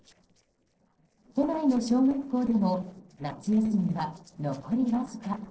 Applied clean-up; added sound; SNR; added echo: neural separator model SepFormer DNS4.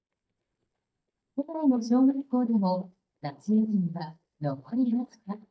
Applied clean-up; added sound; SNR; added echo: neural mask model DeepFilterNet 3.